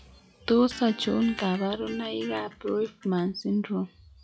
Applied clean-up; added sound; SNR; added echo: classical method log-MMSE.